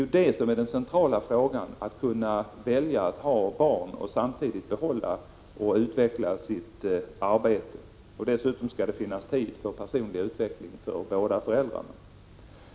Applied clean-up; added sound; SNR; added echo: none; none; none; none.